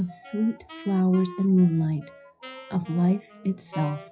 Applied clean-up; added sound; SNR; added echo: classical method WPE with log-MMSE.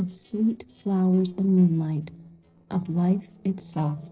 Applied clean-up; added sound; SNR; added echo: neural separator model SepFormer DNS4.